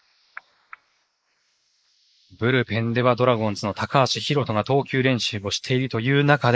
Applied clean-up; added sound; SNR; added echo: neural mask model Resemble Enhance denoiser.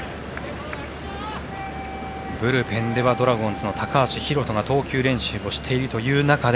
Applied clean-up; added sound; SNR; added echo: none; Wind instrument, woodwind instrument; 13 dB; none.